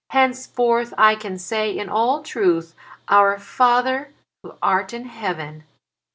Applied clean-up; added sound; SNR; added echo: none; none; none; none.